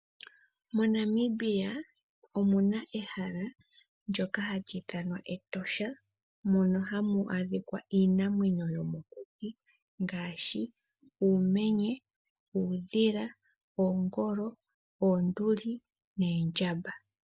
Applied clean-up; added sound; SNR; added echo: none; none; none; none.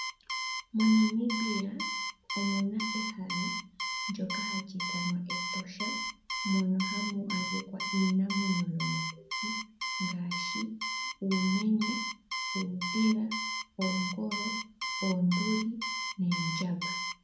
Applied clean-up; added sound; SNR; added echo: none; Alarm; 4 dB; reverberation time 0.5 s.